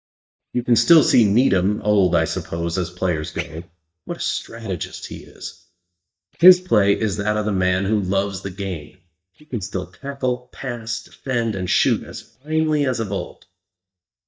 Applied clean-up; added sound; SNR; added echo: neural mask model DeepFilterNet 3.